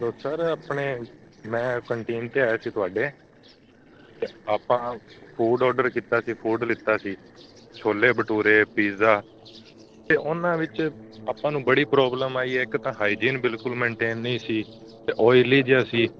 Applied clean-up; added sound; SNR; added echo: neural separator model SepFormer DNS4.